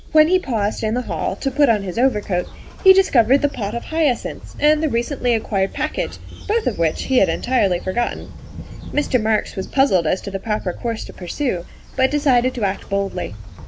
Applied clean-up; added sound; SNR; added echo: none; Train; 13 dB; none.